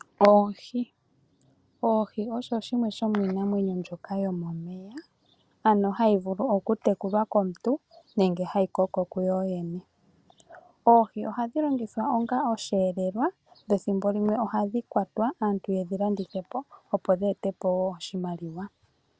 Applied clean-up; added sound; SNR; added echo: none; none; none; none.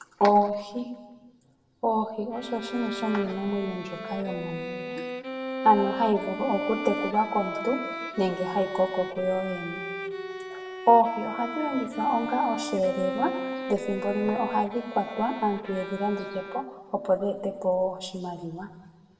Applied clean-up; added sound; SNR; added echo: none; Bowed string instrument; 9 dB; reverberation time 1.2 s.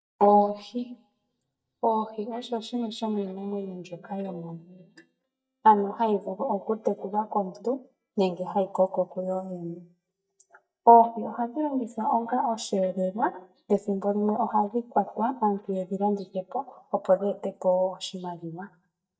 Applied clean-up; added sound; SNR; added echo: neural mask model DeepFilterNet 3.